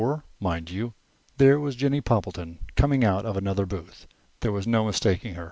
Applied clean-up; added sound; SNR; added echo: none; none; none; none.